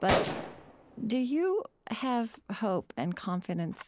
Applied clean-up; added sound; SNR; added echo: none; Gunshot, gunfire; 6 dB; none.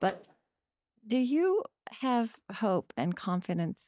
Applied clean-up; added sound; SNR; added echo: neural mask model DeepFilterNet 3.